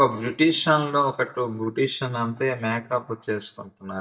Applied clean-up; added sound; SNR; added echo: neural mask model DeepFilterNet 3.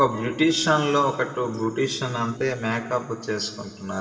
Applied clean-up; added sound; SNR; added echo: neural separator model SepFormer DNS4.